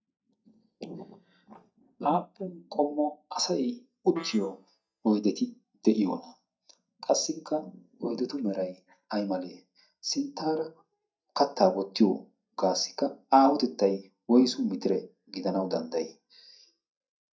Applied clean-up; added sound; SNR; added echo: neural mask model DeepFilterNet 3.